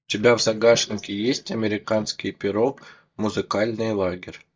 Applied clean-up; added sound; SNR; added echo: neural mask model DeepFilterNet 3.